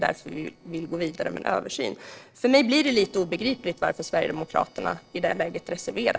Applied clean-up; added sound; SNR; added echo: neural separator model SepFormer DNS4.